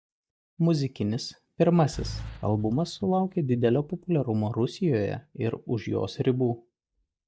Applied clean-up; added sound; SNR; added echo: neural mask model DeepFilterNet 3.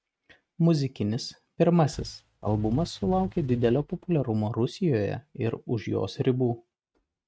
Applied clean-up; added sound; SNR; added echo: neural mask model RNNoise.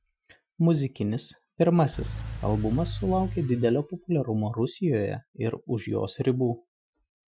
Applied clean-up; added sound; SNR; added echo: classical method Wiener filter.